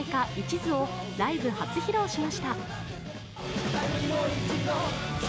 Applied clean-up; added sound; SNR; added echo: none; none; none; none.